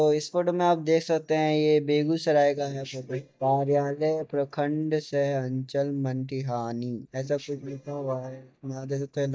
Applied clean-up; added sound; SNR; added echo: neural mask model DeepFilterNet 3.